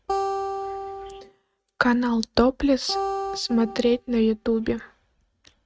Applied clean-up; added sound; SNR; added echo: neural mask model RNNoise.